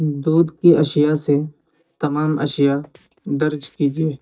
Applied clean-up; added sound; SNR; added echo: neural mask model DeepFilterNet 3.